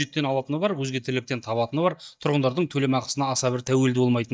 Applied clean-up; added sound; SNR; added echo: neural mask model DeepFilterNet 3.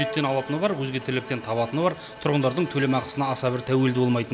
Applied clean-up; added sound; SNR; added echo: none; Bowed string instrument; 15 dB; none.